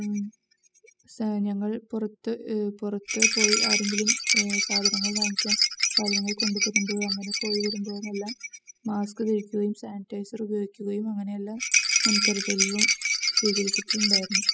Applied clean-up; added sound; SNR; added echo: classical method spectral subtraction.